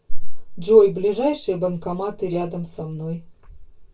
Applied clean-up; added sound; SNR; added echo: none; none; none; reverberation time 0.2 s.